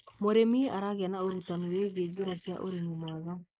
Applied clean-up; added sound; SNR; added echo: neural mask model Resemble Enhance denoiser.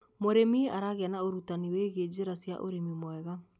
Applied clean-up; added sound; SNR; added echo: none; none; none; none.